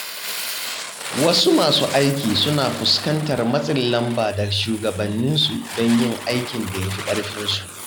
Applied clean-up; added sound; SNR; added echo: none; Fire; 10 dB; none.